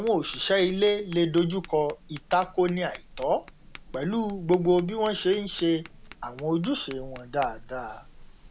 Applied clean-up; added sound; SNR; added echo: none; Tap; 19 dB; none.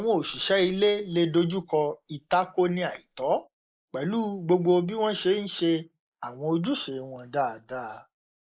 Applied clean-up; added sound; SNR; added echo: neural mask model Resemble Enhance denoiser.